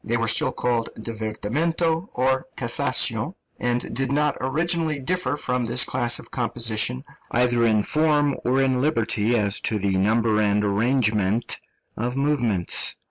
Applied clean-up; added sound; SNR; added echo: none; none; none; none.